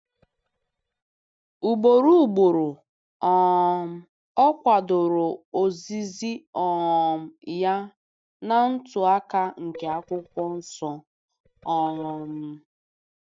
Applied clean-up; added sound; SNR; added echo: neural mask model DeepFilterNet 3.